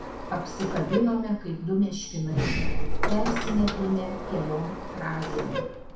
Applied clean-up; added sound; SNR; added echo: none; Sliding door; -1 dB; reverberation time 0.6 s.